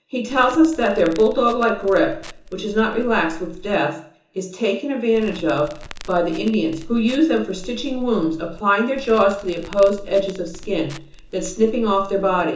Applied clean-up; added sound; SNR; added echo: none; Crackle; 15 dB; reverberation time 0.7 s.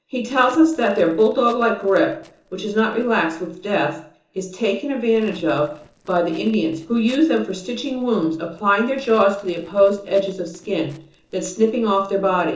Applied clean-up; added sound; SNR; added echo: neural separator model SepFormer DNS4.